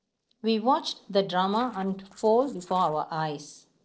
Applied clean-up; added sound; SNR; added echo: neural separator model SepFormer DNS4.